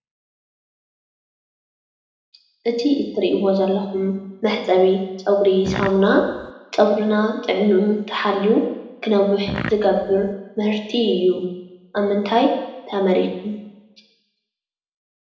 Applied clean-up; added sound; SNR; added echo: none; Fart; 9 dB; reverberation time 0.9 s.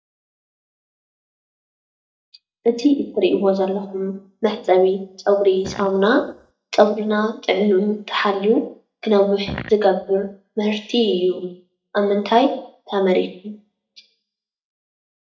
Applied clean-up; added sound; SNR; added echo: neural mask model DeepFilterNet 3.